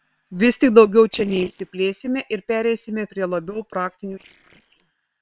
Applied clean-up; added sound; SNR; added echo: neural separator model SepFormer WHAM!.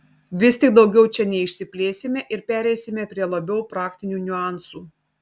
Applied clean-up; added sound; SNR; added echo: none; none; none; none.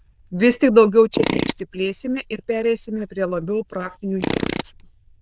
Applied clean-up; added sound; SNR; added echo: neural diffusion model UNIVERSE++.